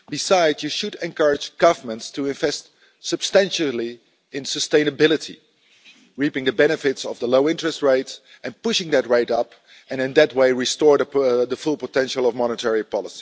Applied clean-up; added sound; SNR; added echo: none; none; none; none.